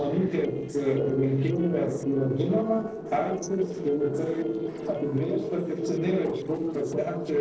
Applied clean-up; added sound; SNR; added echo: neural separator model SepFormer DNS4.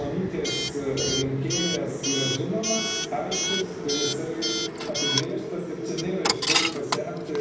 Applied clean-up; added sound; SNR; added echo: none; Coin (dropping) / Alarm; -1 dB; reverberation time 0.9 s.